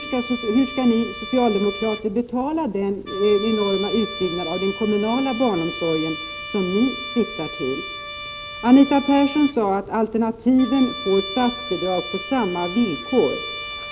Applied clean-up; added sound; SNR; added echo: none; Trumpet; 9 dB; none.